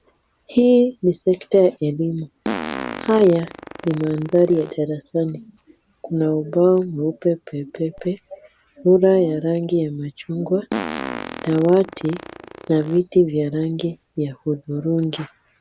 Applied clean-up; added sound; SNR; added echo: none; Fart; 16 dB; none.